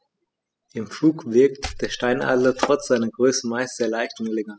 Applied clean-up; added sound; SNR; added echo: classical method spectral subtraction.